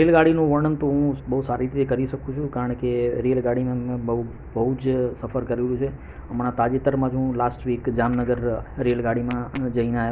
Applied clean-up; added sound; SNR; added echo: none; none; none; none.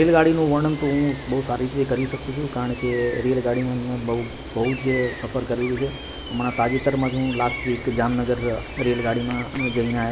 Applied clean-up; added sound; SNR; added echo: none; Gull, seagull; 12 dB; none.